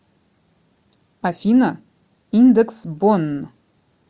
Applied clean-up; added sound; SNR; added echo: none; none; none; none.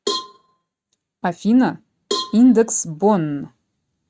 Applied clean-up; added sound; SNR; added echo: neural mask model RNNoise.